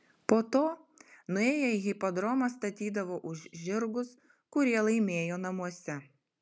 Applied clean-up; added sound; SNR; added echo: none; none; none; none.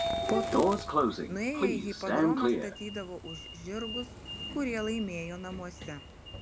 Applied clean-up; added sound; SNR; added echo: none; Fire + Sliding door; -4 dB; none.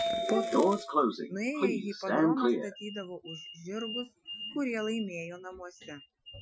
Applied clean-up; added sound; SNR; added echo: classical method Wiener filter.